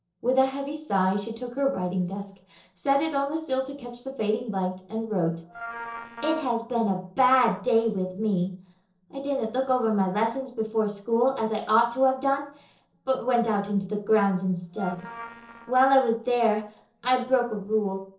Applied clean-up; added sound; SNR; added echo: neural separator model SepFormer DNS4.